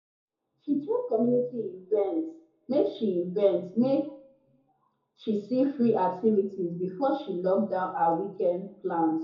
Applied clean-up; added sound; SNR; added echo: none; none; none; reverberation time 0.6 s.